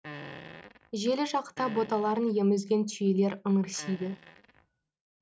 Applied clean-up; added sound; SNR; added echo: neural mask model RNNoise.